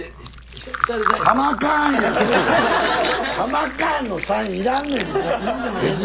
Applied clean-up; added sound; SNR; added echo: none; Fill (with liquid); 7 dB; none.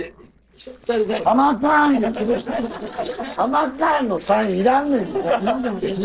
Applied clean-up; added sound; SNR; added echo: neural separator model SepFormer DNS4.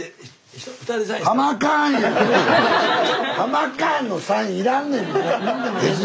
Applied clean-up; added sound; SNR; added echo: none; none; none; none.